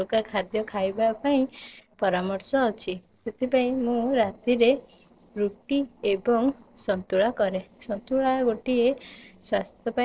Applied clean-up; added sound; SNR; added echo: neural separator model SepFormer DNS4.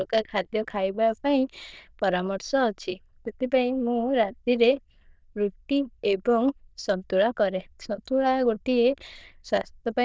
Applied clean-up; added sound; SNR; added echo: neural diffusion model UNIVERSE++.